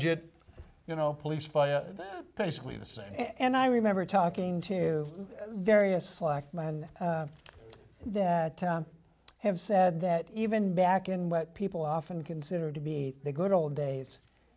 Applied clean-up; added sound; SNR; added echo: none; none; none; none.